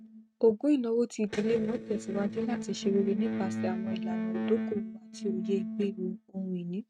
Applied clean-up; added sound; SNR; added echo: neural mask model RNNoise.